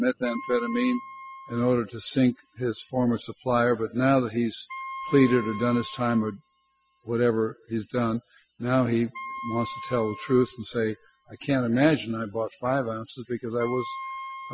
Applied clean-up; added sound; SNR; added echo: classical method spectral subtraction.